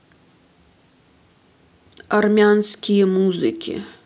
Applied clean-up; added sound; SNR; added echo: none; none; none; none.